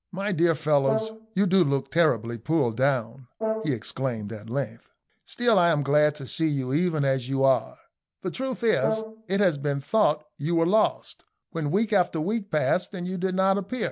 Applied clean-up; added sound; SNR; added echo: none; Brass instrument; 11 dB; none.